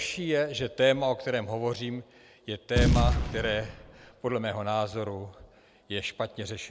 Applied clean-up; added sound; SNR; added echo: none; Boom; -3 dB; none.